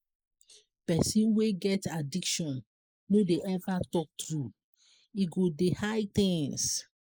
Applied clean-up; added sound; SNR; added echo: neural mask model Resemble Enhance denoiser.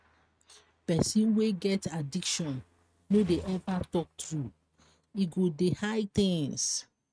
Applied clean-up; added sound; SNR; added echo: neural mask model RNNoise.